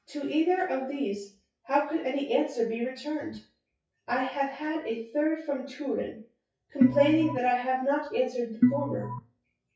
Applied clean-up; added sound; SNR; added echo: classical method WPE with log-MMSE.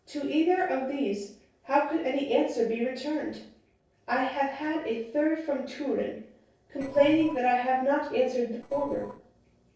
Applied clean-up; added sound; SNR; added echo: neural separator model SepFormer DNS4.